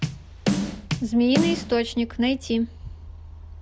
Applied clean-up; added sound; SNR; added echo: none; Bass drum / Snare drum; 1 dB; none.